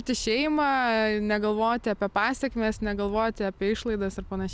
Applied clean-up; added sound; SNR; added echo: none; none; none; none.